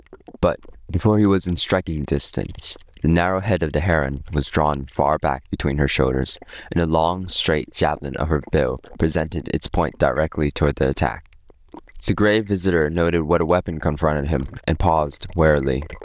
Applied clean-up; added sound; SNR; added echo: neural diffusion model UNIVERSE++.